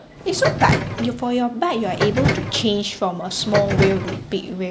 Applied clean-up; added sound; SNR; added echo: none; Subway, metro, underground; 3 dB; none.